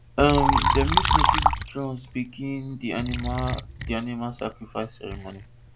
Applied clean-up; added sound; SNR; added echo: none; Liquid; -2 dB; none.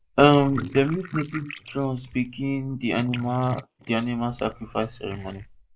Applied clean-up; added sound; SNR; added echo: neural mask model Resemble Enhance denoiser.